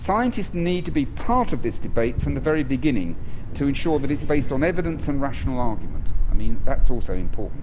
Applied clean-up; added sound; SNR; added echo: none; Thunder; -5 dB; none.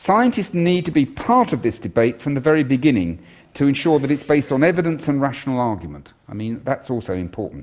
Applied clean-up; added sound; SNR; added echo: none; none; none; none.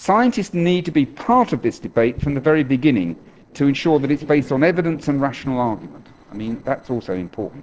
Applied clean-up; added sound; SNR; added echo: neural separator model SepFormer DNS4.